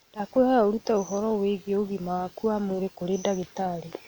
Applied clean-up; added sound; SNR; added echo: none; none; none; none.